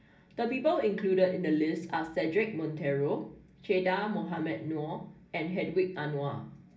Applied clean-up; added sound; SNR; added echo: none; none; none; reverberation time 0.3 s.